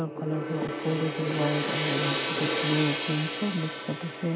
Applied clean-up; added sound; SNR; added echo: none; Gong; 1 dB; none.